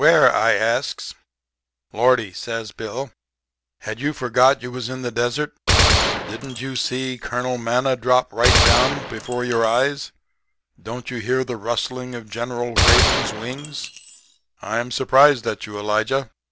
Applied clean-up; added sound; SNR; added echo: none; Gunshot, gunfire; -1 dB; none.